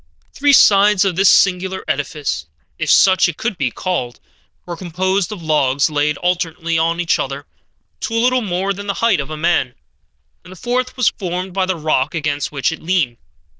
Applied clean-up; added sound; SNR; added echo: neural diffusion model UNIVERSE++.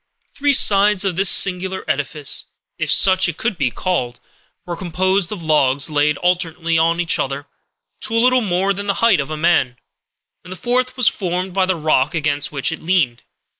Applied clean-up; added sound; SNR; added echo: neural mask model Resemble Enhance denoiser.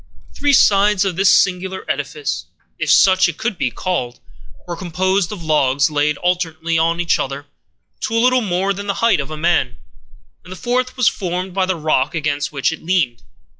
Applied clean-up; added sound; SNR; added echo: classical method log-MMSE.